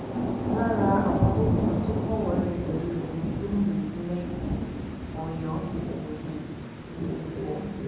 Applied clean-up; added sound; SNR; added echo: none; Thunder / Rain; -2 dB; reverberation time 0.9 s.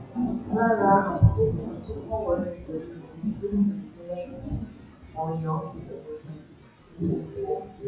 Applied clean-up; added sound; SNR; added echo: classical method WPE with log-MMSE.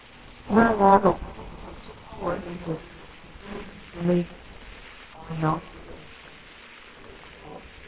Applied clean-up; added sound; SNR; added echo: neural separator model SepFormer WHAMR!.